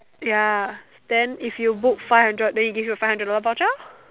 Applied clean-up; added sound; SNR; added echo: none; none; none; none.